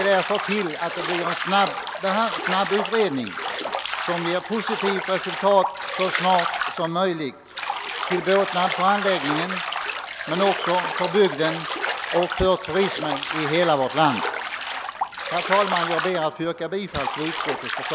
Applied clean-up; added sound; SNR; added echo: none; Bathtub (filling or washing); 4 dB; none.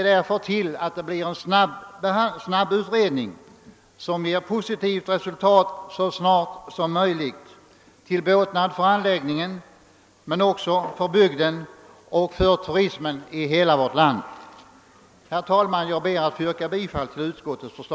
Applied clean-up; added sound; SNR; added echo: none; none; none; none.